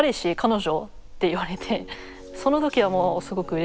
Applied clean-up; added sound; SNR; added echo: none; none; none; none.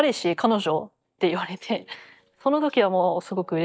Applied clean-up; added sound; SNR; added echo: neural mask model DeepFilterNet 3.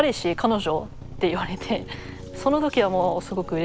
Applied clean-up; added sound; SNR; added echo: none; Motor vehicle (road); 17 dB; none.